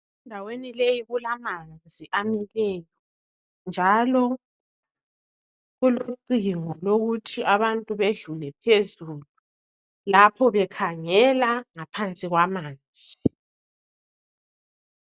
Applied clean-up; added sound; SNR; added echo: none; none; none; none.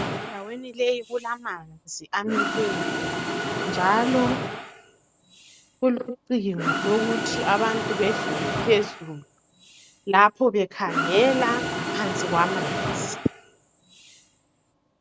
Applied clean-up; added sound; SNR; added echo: none; Mechanisms; 4 dB; none.